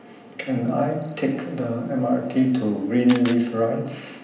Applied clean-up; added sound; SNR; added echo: none; Camera; 18 dB; reverberation time 0.8 s.